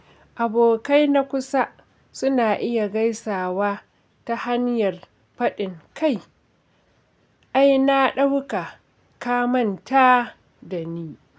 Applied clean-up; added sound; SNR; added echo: none; none; none; none.